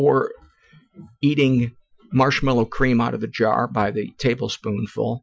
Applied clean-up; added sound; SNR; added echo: classical method Wiener filter.